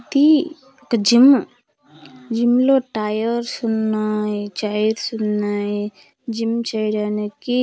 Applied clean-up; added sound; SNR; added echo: none; none; none; none.